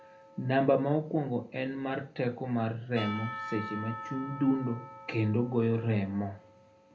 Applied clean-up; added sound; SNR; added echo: none; Church bell / Percussion; 14 dB; reverberation time 0.3 s.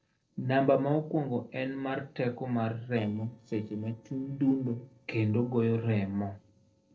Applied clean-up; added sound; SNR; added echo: neural separator model SepFormer DNS4.